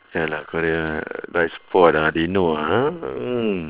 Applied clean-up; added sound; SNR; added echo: neural separator model SepFormer WHAM!.